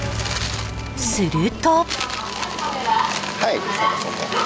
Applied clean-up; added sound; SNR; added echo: none; Race car, auto racing / Accelerating, revving, vroom; 16 dB; none.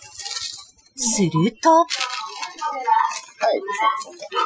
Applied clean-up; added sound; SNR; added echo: classical method Wiener filter.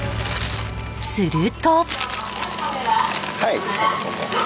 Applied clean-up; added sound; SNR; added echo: none; none; none; none.